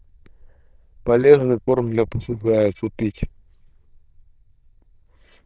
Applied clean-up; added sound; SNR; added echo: neural diffusion model UNIVERSE++.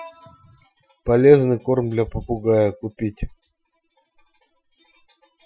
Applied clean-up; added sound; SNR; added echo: classical method Wiener filter.